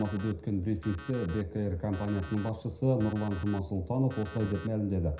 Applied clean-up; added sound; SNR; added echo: none; Alarm; 19 dB; reverberation time 0.5 s.